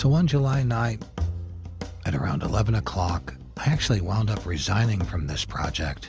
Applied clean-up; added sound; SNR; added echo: none; none; none; none.